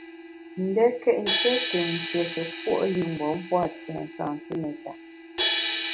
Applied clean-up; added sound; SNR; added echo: none; Crash cymbal; 4 dB; none.